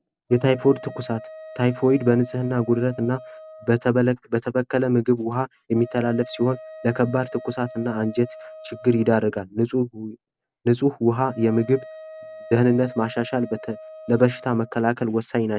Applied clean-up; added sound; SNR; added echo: none; Wind instrument, woodwind instrument; 19 dB; none.